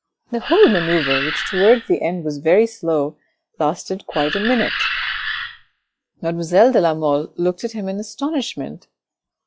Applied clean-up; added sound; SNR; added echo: classical method log-MMSE.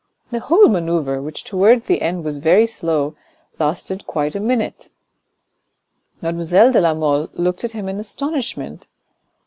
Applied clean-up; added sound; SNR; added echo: none; none; none; none.